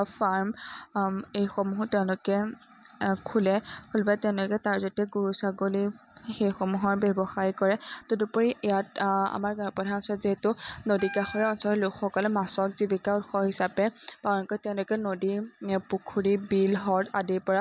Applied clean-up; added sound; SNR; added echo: none; Wind instrument, woodwind instrument; 14 dB; none.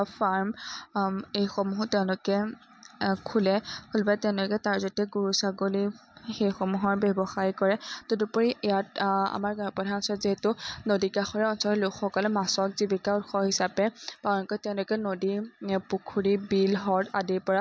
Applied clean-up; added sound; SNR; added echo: none; none; none; none.